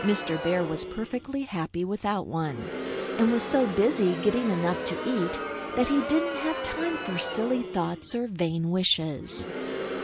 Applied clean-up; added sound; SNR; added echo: none; Crowd; 7 dB; none.